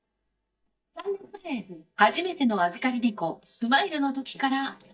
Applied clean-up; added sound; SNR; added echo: neural mask model DeepFilterNet 3.